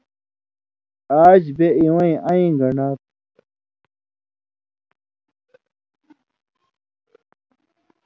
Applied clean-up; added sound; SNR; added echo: none; none; none; none.